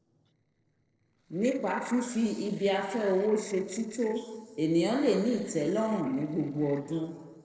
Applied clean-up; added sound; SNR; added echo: neural separator model SepFormer DNS4.